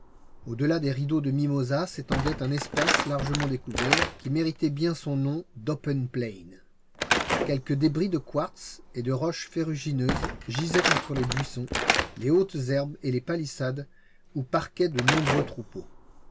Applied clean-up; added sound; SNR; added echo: none; Slam / Wood; 4 dB; none.